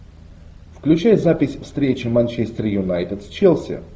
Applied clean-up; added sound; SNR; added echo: none; none; none; none.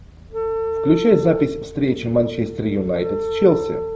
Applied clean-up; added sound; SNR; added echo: none; Wind instrument, woodwind instrument; 6 dB; none.